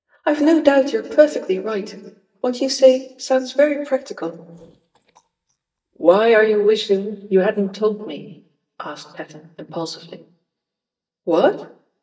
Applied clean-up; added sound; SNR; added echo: neural mask model DeepFilterNet 3.